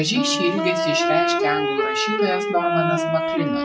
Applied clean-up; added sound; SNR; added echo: classical method WPE with log-MMSE.